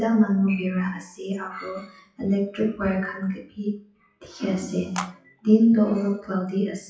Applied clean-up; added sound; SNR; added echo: classical method WPE with log-MMSE.